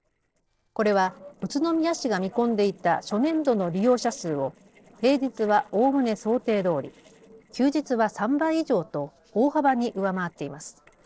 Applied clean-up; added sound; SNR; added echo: neural separator model SepFormer DNS4.